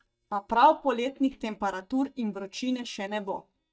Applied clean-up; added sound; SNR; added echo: neural mask model DeepFilterNet 3.